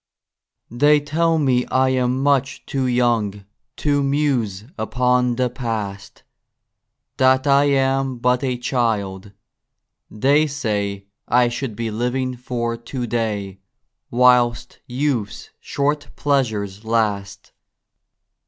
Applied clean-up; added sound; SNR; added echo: none; none; none; none.